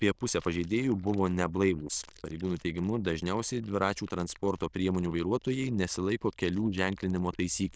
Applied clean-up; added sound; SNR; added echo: neural diffusion model UNIVERSE++.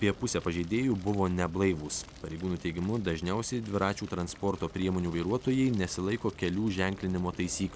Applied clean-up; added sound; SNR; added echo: none; Fire; 19 dB; none.